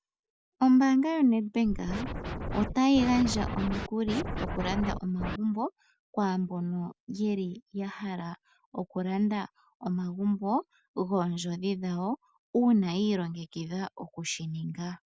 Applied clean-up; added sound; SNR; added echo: none; Scratching (performance technique); 5 dB; none.